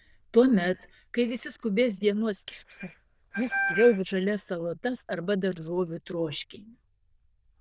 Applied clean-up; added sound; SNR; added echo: neural diffusion model UNIVERSE++.